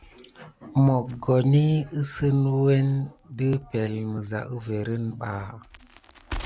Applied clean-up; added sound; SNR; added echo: none; Crackle; 20 dB; none.